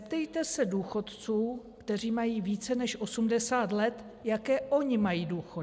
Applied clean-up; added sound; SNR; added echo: none; none; none; none.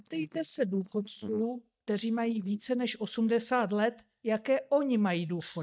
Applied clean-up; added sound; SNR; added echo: neural mask model DeepFilterNet 3.